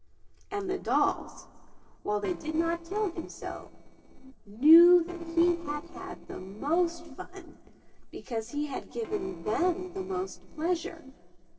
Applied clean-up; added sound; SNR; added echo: neural separator model SepFormer DNS4.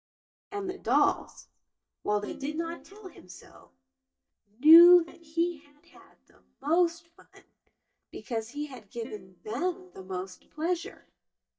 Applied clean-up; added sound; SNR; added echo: neural mask model DeepFilterNet 3.